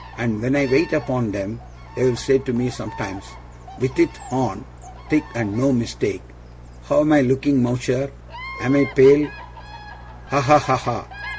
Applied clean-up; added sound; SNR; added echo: none; Bird vocalization, bird call, bird song; 18 dB; none.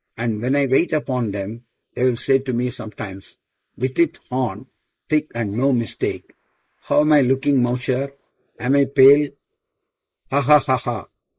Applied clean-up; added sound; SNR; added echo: neural mask model Resemble Enhance denoiser.